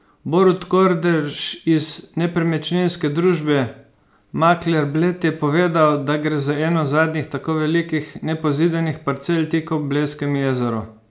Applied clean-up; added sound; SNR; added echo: none; none; none; none.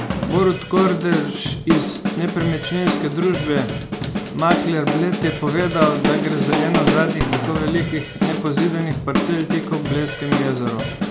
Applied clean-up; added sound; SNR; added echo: none; Drum kit; 1 dB; none.